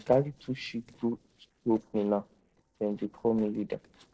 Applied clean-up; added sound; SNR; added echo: neural separator model SepFormer DNS4.